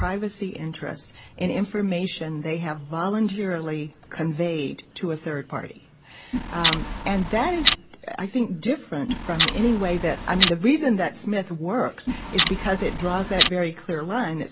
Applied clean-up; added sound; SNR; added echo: none; Clock; 1 dB; none.